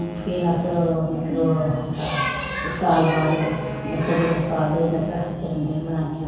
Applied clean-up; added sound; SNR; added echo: none; Wind instrument, woodwind instrument; 16 dB; reverberation time 1.2 s.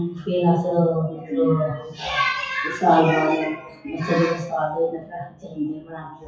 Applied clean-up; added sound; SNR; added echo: classical method WPE with log-MMSE.